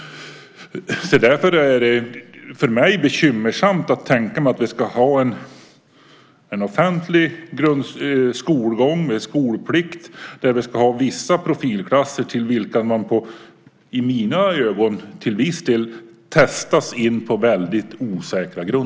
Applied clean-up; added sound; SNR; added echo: none; none; none; none.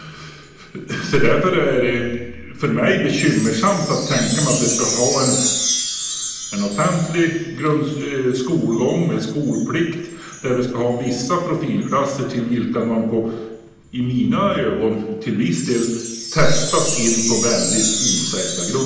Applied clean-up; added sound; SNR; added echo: none; Chime; 7 dB; reverberation time 0.9 s.